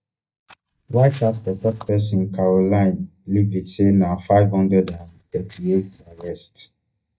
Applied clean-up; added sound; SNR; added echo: neural mask model DeepFilterNet 3.